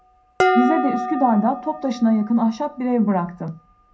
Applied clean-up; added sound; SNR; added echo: none; Dishes, pots, and pans; 5 dB; reverberation time 0.2 s.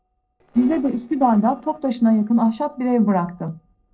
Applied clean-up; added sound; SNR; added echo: neural separator model SepFormer DNS4.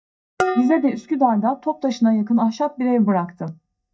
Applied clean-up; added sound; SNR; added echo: neural mask model DeepFilterNet 3.